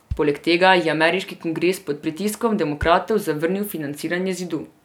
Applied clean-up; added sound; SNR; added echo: none; Bass drum; 18 dB; none.